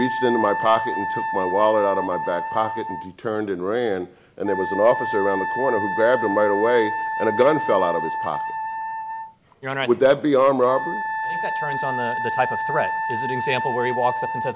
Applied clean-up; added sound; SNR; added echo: none; Wind instrument, woodwind instrument; 4 dB; none.